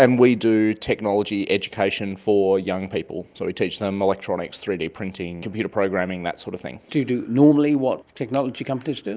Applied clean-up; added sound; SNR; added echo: none; none; none; none.